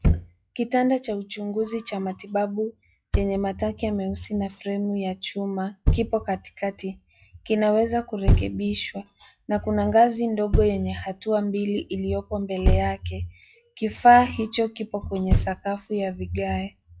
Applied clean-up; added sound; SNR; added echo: classical method log-MMSE.